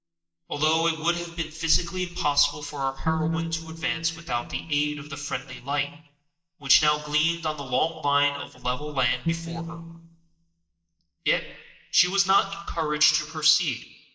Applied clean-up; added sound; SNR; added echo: neural mask model DeepFilterNet 3.